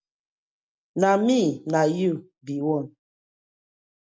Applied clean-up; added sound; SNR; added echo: none; none; none; none.